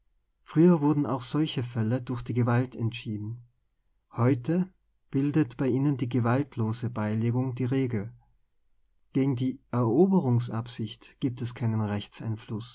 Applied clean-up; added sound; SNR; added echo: none; none; none; none.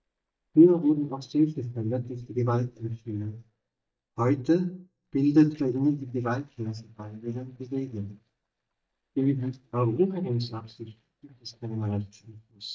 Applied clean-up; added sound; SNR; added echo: neural mask model DeepFilterNet 3.